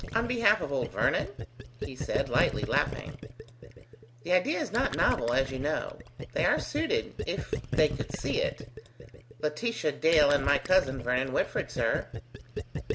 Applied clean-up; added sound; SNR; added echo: none; Gurgling; 7 dB; none.